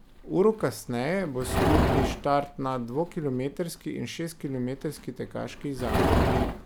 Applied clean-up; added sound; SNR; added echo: none; Livestock, farm animals, working animals; 0 dB; none.